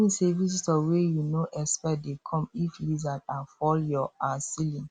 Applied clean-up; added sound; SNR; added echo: none; none; none; none.